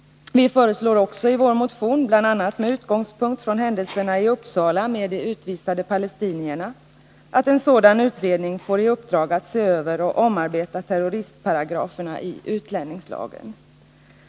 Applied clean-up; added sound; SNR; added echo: none; none; none; none.